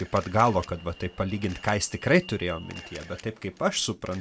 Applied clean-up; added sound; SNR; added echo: none; Alarm + Camera; 20 dB; none.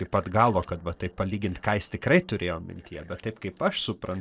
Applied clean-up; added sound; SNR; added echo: neural separator model SepFormer DNS4.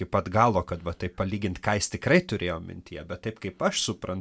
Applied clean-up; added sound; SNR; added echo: none; none; none; none.